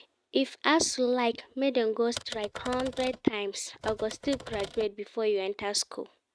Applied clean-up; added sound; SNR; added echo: neural mask model RNNoise.